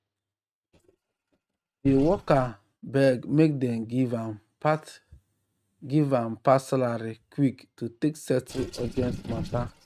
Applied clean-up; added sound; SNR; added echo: neural mask model RNNoise.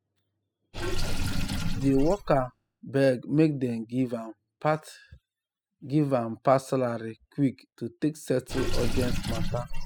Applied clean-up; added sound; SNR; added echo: classical method spectral subtraction.